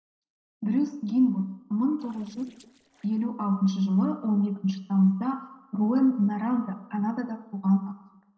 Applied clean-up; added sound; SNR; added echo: neural separator model SepFormer DNS4.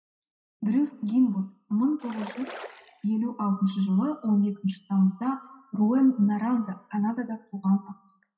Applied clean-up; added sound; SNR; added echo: classical method WPE with log-MMSE.